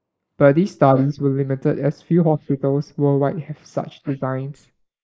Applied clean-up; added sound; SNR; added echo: neural mask model Resemble Enhance denoiser.